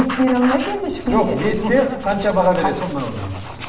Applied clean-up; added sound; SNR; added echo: none; Writing; 13 dB; reverberation time 0.9 s.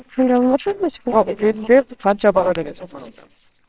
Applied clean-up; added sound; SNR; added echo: neural separator model SepFormer WHAMR!.